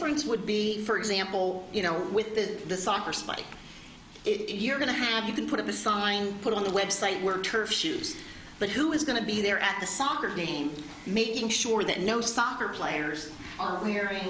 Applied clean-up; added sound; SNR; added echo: none; none; none; none.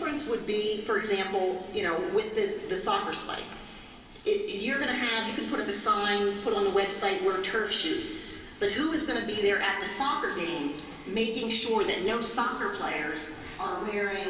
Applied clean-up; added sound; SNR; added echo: none; none; none; reverberation time 2.5 s.